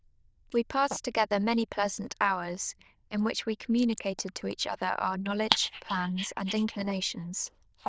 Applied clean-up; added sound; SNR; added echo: neural diffusion model UNIVERSE++.